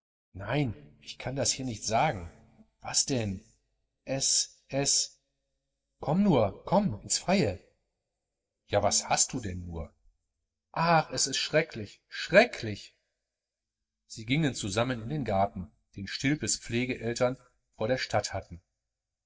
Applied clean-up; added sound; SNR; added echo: neural mask model DeepFilterNet 3.